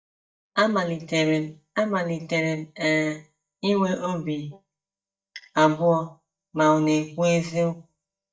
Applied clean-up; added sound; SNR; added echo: neural mask model DeepFilterNet 3.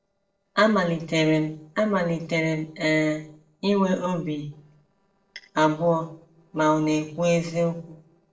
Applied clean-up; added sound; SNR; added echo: neural separator model SepFormer DNS4.